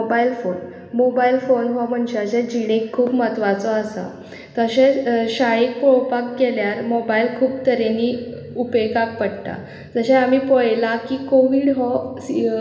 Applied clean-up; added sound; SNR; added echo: none; none; none; reverberation time 1.1 s.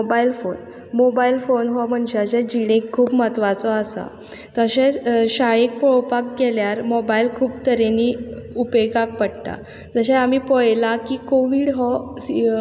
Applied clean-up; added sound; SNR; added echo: none; none; none; none.